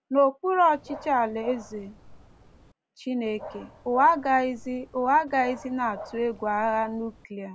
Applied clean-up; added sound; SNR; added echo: none; Dog; 18 dB; none.